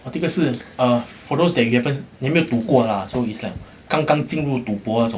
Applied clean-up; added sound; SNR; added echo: none; none; none; none.